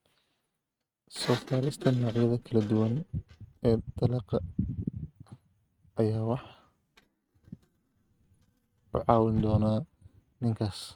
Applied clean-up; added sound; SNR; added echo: neural mask model RNNoise.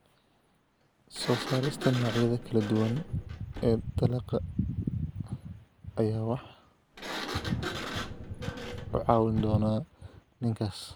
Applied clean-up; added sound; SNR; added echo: none; Sliding door; 11 dB; none.